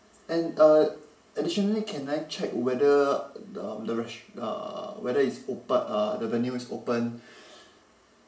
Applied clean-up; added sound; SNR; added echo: none; none; none; reverberation time 0.4 s.